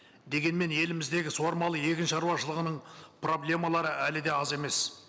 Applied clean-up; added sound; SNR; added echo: none; none; none; none.